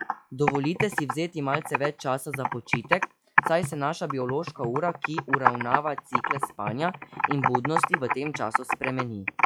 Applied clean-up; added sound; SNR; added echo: classical method log-MMSE.